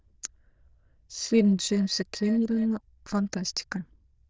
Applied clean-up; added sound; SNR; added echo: neural diffusion model UNIVERSE++.